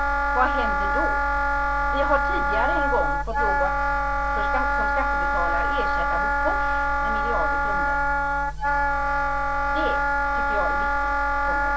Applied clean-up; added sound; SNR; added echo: none; Wind instrument, woodwind instrument; -4 dB; reverberation time 0.2 s.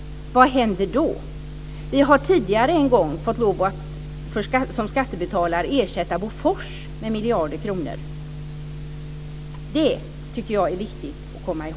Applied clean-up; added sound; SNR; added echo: none; none; none; none.